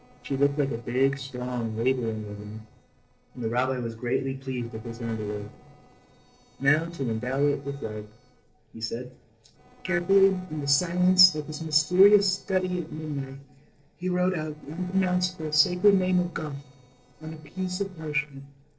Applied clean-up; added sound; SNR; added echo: neural separator model SepFormer DNS4.